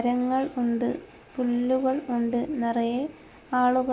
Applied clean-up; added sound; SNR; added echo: none; none; none; none.